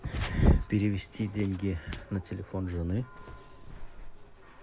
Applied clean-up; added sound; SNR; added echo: none; Church bell; 17 dB; none.